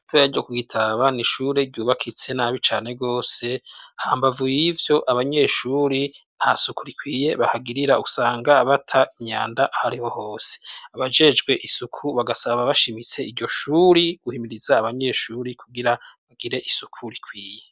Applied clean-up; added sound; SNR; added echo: none; none; none; none.